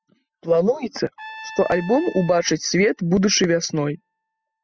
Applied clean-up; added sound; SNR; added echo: classical method spectral subtraction.